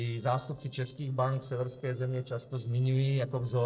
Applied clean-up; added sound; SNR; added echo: neural separator model SepFormer DNS4.